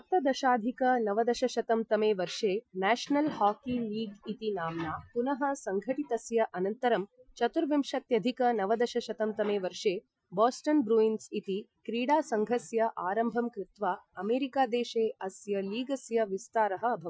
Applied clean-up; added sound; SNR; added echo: classical method Wiener filter.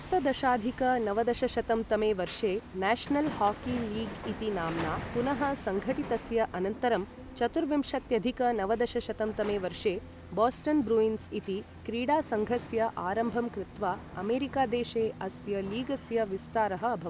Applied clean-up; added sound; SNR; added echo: none; Hammer; 13 dB; none.